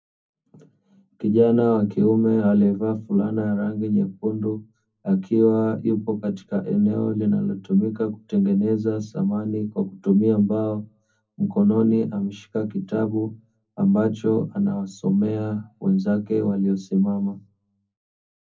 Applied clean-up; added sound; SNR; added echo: none; none; none; reverberation time 0.3 s.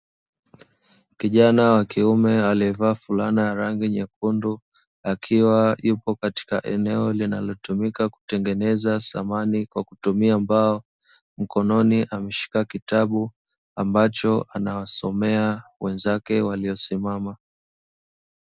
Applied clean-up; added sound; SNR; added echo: none; none; none; none.